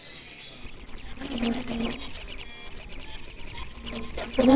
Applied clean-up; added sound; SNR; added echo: neural separator model SepFormer WHAMR!.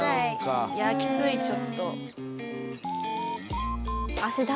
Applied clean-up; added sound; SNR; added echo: none; none; none; none.